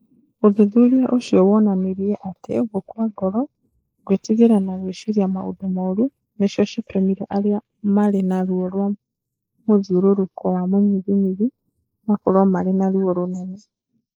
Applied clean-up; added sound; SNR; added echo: neural mask model Resemble Enhance denoiser.